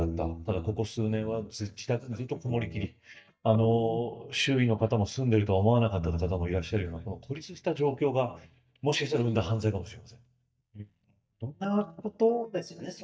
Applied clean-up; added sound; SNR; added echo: neural mask model DeepFilterNet 3.